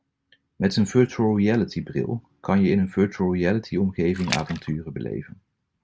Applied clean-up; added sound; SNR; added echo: none; Splash, splatter; 9 dB; none.